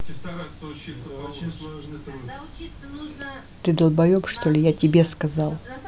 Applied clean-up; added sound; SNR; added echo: none; none; none; none.